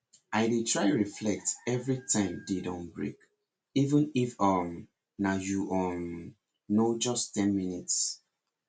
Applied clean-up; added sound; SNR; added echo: none; none; none; none.